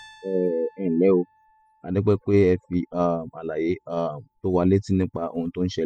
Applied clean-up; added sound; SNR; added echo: classical method spectral subtraction.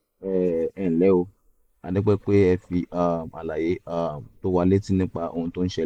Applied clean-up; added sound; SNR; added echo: neural mask model Resemble Enhance denoiser.